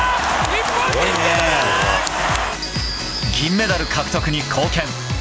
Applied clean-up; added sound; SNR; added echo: none; none; none; none.